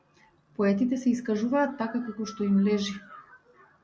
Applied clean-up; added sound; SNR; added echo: none; none; none; none.